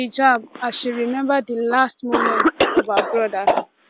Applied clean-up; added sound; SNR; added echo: none; Cough; 2 dB; none.